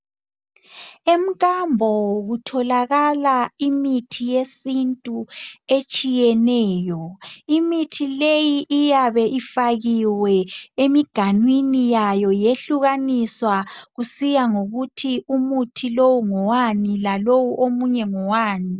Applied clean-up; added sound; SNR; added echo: none; none; none; none.